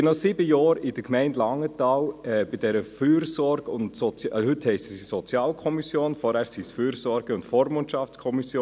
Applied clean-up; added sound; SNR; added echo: none; none; none; none.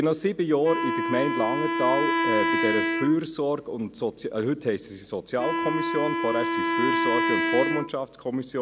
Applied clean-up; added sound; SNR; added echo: none; Wind instrument, woodwind instrument; 0 dB; none.